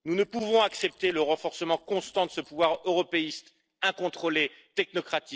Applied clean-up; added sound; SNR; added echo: neural separator model SepFormer DNS4.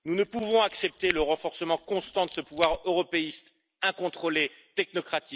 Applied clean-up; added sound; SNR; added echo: neural mask model Resemble Enhance denoiser.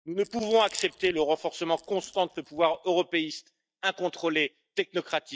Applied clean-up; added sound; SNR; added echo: neural mask model DeepFilterNet 3.